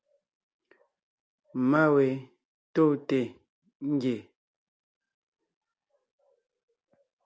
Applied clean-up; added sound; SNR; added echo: none; none; none; none.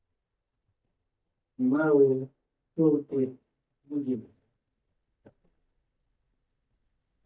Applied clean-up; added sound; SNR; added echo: neural mask model DeepFilterNet 3.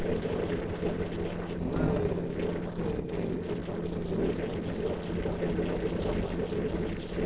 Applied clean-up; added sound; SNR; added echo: neural separator model SepFormer DNS4.